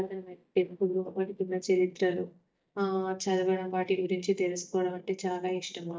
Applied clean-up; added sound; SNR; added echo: neural mask model DeepFilterNet 3.